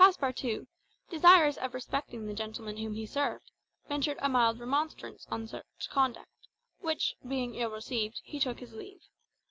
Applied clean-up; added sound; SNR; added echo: none; none; none; none.